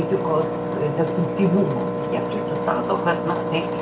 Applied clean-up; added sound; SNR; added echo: none; Engine; 1 dB; reverberation time 1.9 s.